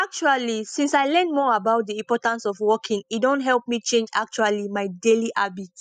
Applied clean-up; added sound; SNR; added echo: classical method spectral subtraction.